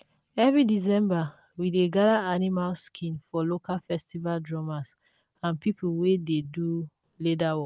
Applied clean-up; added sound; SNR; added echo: none; none; none; none.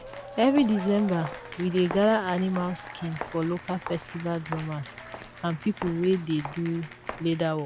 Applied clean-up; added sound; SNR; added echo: none; Applause / Cheering + Walk, footsteps; 13 dB; none.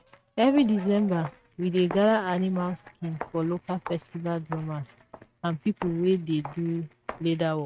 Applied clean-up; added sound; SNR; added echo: neural mask model RNNoise.